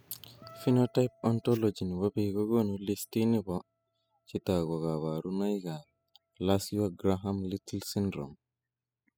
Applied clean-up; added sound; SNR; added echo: classical method spectral subtraction.